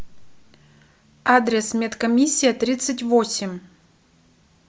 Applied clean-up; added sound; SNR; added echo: none; none; none; none.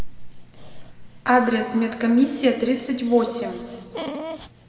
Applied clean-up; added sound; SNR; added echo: none; Dog; 16 dB; reverberation time 1.9 s.